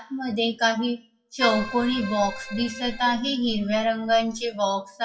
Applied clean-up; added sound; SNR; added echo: classical method WPE with log-MMSE.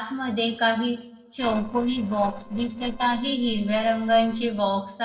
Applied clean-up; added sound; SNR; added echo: neural separator model SepFormer DNS4.